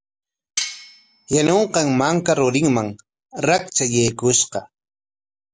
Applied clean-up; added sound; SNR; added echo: none; Cutlery, silverware; 10 dB; none.